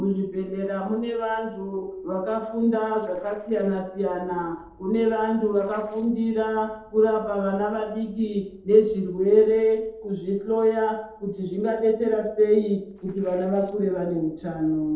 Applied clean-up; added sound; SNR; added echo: neural separator model SepFormer DNS4.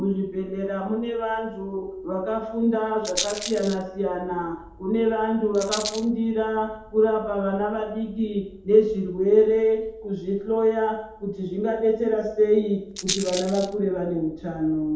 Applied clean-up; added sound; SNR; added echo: none; Rattle; 15 dB; reverberation time 0.8 s.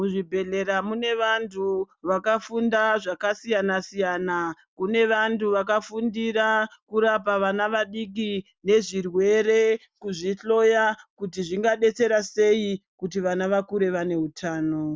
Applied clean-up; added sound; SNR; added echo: none; none; none; none.